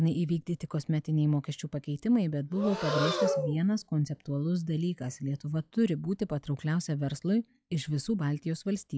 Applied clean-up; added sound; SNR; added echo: classical method log-MMSE.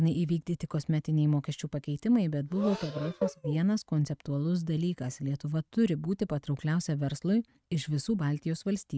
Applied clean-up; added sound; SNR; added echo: neural mask model RNNoise.